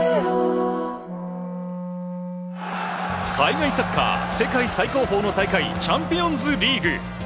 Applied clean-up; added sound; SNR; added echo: none; Wind instrument, woodwind instrument; 9 dB; none.